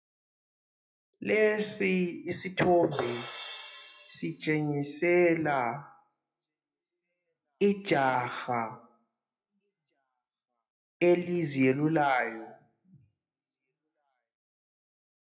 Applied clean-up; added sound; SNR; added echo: classical method WPE with log-MMSE.